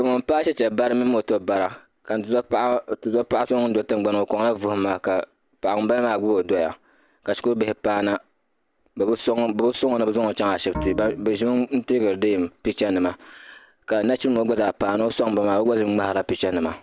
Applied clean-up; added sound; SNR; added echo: none; Bowed string instrument; 12 dB; none.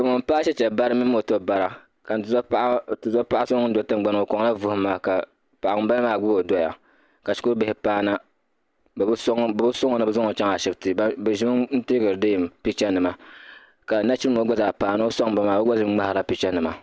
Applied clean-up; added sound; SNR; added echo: none; none; none; none.